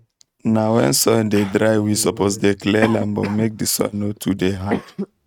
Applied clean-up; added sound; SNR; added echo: neural mask model RNNoise.